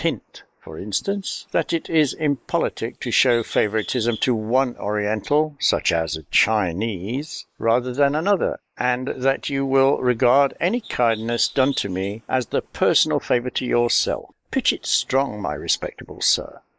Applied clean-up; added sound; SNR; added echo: neural mask model Resemble Enhance denoiser.